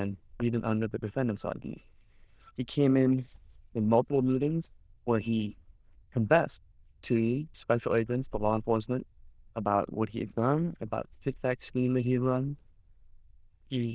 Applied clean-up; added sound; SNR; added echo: neural diffusion model UNIVERSE++.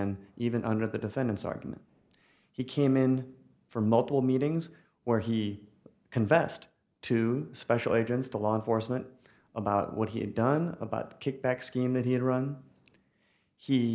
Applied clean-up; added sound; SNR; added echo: none; none; none; none.